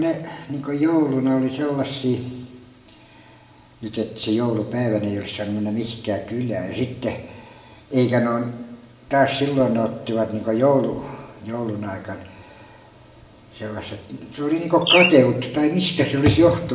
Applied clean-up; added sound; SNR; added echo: none; Bird; 2 dB; reverberation time 0.9 s.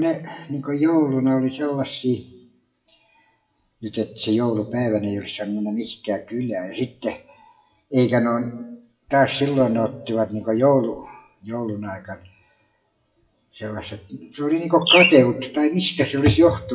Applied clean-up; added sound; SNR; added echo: classical method WPE with log-MMSE.